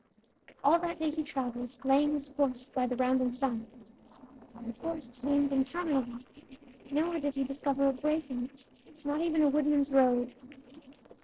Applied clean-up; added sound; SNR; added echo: neural separator model SepFormer DNS4.